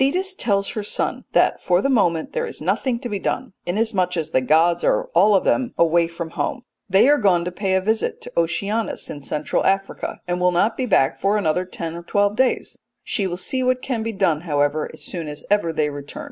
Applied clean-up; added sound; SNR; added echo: none; none; none; none.